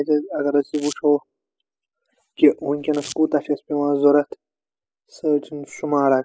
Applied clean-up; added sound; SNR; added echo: classical method spectral subtraction.